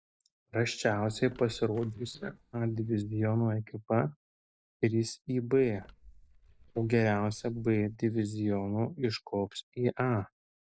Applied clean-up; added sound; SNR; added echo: neural mask model DeepFilterNet 3.